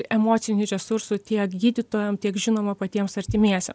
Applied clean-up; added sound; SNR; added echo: none; none; none; none.